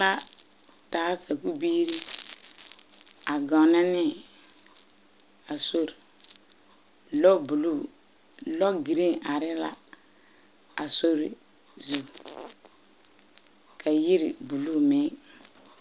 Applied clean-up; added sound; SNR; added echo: none; none; none; none.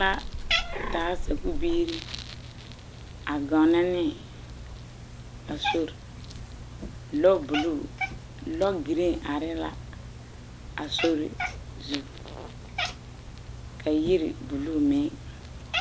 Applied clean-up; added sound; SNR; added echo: none; Cat; 6 dB; none.